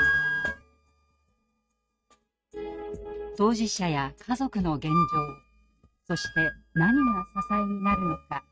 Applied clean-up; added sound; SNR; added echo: neural mask model RNNoise.